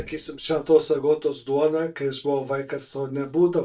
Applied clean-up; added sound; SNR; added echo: neural mask model DeepFilterNet 3.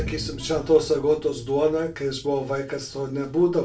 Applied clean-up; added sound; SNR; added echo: none; Boom; 16 dB; reverberation time 0.3 s.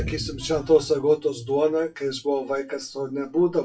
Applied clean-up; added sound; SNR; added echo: classical method WPE with log-MMSE.